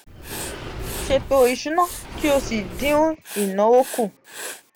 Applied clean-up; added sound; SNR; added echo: none; Sliding door + Writing; 11 dB; none.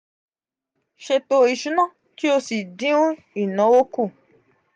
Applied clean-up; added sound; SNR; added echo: none; none; none; none.